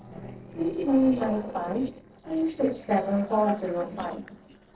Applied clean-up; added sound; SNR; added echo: neural separator model SepFormer DNS4.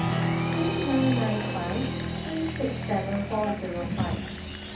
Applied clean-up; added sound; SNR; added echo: none; Applause; -1 dB; reverberation time 0.7 s.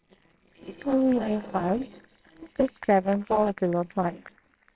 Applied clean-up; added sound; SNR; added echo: neural separator model SepFormer WHAMR!.